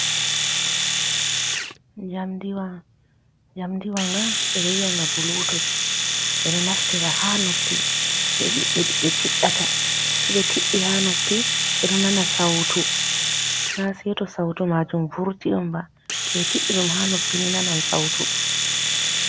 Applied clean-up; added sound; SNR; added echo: none; Domestic sounds, home sounds; -4 dB; none.